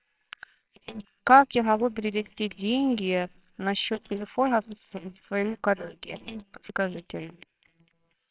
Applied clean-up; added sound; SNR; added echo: neural separator model SepFormer WHAMR!.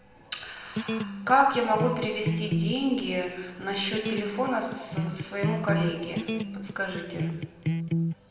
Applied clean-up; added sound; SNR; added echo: none; Electric guitar; 1 dB; reverberation time 1.1 s.